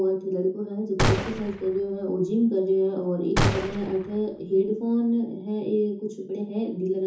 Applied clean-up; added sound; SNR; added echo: none; Gunshot, gunfire; 3 dB; reverberation time 0.6 s.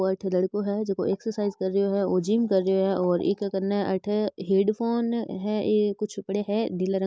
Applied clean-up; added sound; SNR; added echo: none; none; none; none.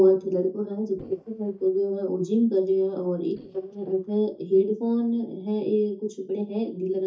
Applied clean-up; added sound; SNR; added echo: neural mask model DeepFilterNet 3.